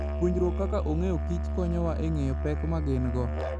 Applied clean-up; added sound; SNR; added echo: none; Musical instrument; -1 dB; none.